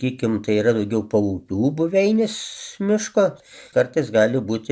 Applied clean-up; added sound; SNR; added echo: none; none; none; none.